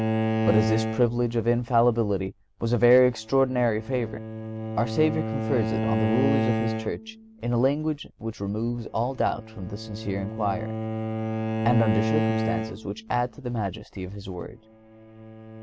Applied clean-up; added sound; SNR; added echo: none; Bowed string instrument; 3 dB; none.